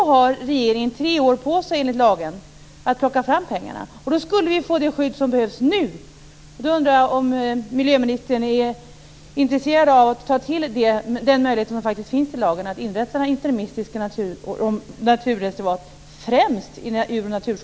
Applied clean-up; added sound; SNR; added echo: none; none; none; none.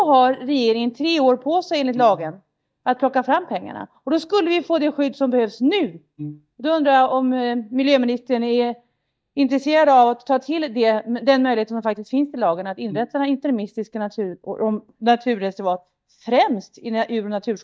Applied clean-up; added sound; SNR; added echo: neural mask model DeepFilterNet 3.